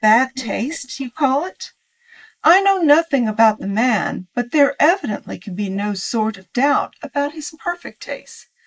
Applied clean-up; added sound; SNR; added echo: neural mask model Resemble Enhance denoiser.